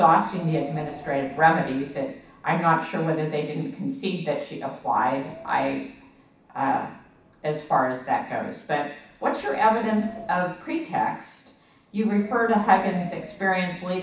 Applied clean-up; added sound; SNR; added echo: none; Wind; 19 dB; reverberation time 0.7 s.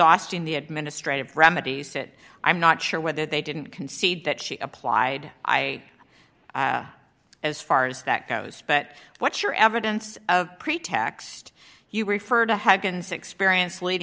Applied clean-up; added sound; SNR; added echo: none; none; none; none.